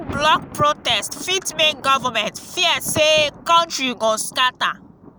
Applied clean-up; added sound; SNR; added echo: none; Thunder; 18 dB; none.